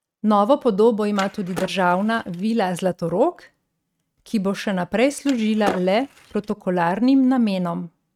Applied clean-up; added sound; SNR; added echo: neural mask model RNNoise.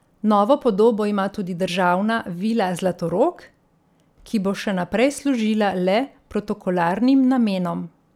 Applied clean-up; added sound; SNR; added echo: none; none; none; none.